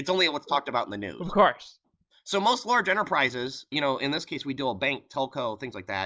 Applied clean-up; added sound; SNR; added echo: none; none; none; none.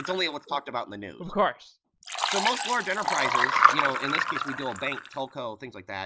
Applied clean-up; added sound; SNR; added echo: none; Liquid; -2 dB; none.